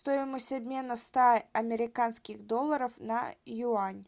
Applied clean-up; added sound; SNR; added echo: none; none; none; none.